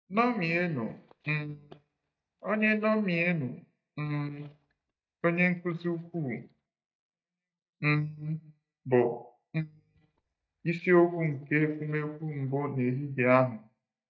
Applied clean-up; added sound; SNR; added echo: neural mask model DeepFilterNet 3.